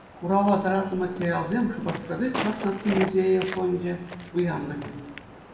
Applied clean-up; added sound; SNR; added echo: none; Walk, footsteps; 11 dB; reverberation time 1.1 s.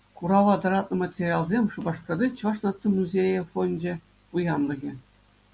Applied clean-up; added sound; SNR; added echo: none; none; none; none.